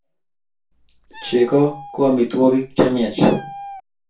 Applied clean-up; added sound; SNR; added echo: none; Meow; 18 dB; reverberation time 0.2 s.